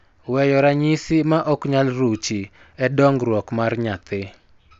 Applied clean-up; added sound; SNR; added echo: none; none; none; none.